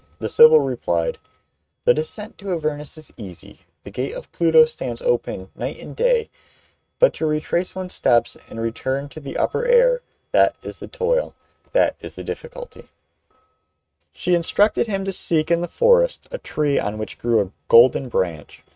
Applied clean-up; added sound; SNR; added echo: neural mask model RNNoise.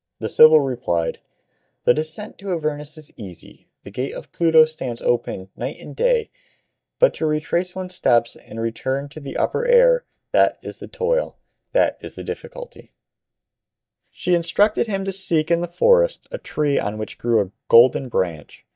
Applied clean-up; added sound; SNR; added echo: neural mask model DeepFilterNet 3.